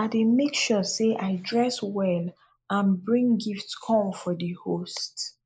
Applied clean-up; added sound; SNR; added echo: neural mask model Resemble Enhance denoiser.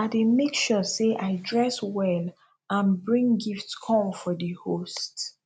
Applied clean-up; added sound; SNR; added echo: none; none; none; none.